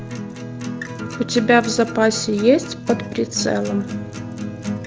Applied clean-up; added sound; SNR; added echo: none; Acoustic guitar; 8 dB; none.